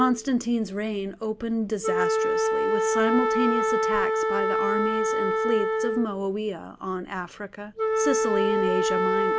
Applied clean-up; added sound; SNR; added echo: none; Wind instrument, woodwind instrument; -3 dB; none.